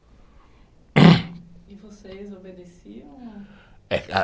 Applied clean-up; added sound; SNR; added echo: none; none; none; none.